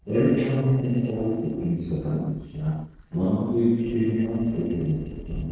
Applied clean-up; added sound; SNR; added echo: neural separator model SepFormer DNS4.